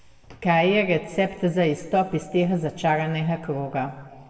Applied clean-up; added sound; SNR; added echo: none; none; none; reverberation time 1.1 s.